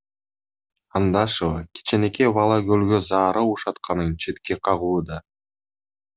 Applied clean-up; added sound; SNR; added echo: none; none; none; none.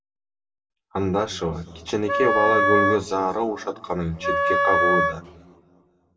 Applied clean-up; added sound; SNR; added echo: none; Wind instrument, woodwind instrument; -4 dB; reverberation time 1.5 s.